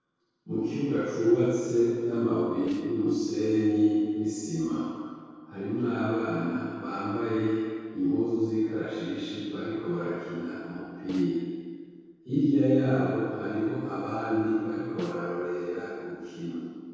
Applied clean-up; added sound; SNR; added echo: neural separator model SepFormer DNS4.